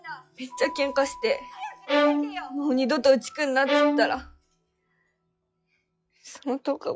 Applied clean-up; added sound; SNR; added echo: classical method log-MMSE.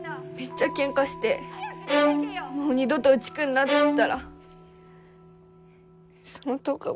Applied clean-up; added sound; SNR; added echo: none; Bowed string instrument; -2 dB; none.